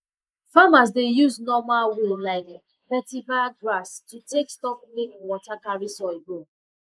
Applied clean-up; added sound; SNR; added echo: neural mask model Resemble Enhance denoiser.